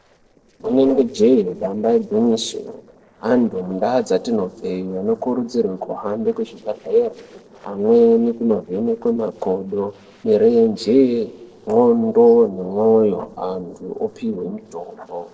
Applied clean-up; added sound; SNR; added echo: neural separator model SepFormer DNS4.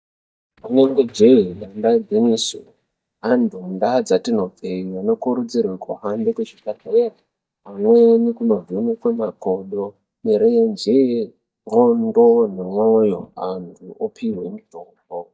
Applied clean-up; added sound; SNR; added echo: neural mask model DeepFilterNet 3.